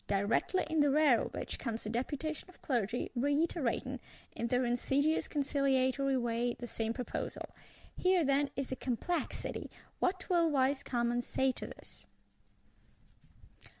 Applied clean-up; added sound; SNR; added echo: none; none; none; none.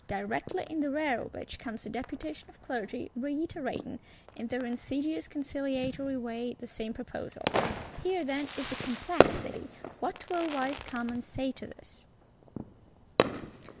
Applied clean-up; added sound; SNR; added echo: none; Fireworks; 2 dB; none.